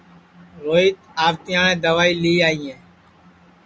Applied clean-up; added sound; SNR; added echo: none; none; none; none.